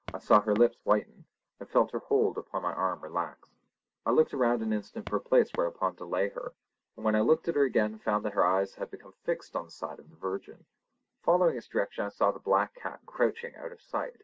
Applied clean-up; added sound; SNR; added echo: none; Walk, footsteps; 15 dB; none.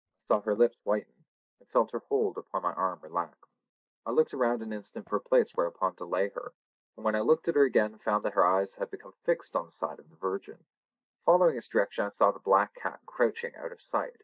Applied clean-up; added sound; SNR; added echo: neural mask model DeepFilterNet 3.